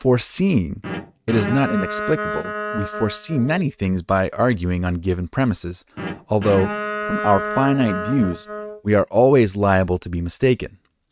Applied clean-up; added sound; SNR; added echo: neural mask model RNNoise.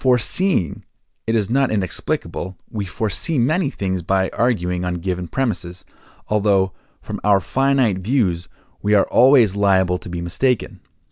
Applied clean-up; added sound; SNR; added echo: none; none; none; none.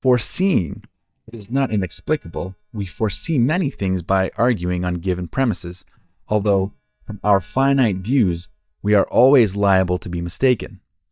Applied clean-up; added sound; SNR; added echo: neural mask model DeepFilterNet 3.